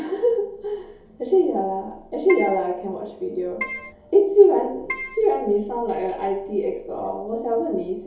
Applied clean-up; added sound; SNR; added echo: none; Keyboard (musical); 8 dB; reverberation time 2.6 s.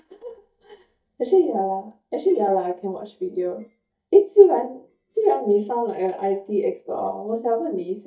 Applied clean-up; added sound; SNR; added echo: neural mask model DeepFilterNet 3.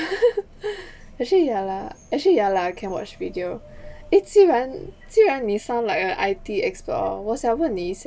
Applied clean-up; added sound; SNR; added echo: none; none; none; none.